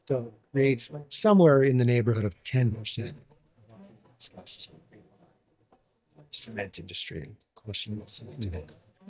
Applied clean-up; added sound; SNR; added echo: neural mask model DeepFilterNet 3.